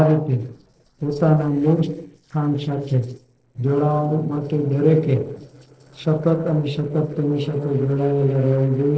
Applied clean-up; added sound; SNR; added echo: neural separator model SepFormer DNS4.